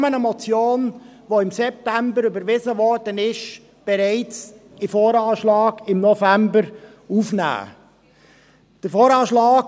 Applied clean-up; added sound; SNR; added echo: none; none; none; none.